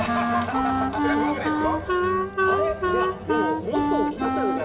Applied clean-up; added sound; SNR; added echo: none; Wind instrument, woodwind instrument; -4 dB; reverberation time 1.9 s.